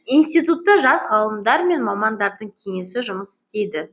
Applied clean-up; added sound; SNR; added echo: none; none; none; none.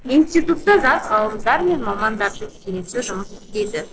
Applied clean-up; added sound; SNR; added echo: neural separator model SepFormer DNS4.